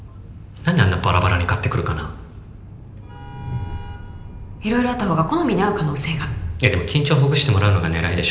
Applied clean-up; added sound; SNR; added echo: none; Train; 13 dB; reverberation time 0.9 s.